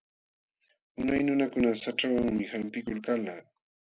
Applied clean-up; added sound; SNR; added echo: none; none; none; none.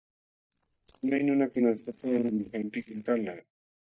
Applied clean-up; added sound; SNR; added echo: neural mask model DeepFilterNet 3.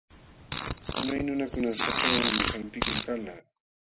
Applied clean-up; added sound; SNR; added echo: none; Fart; -2 dB; none.